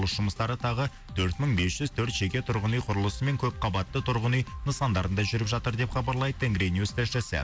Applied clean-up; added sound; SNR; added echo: none; none; none; none.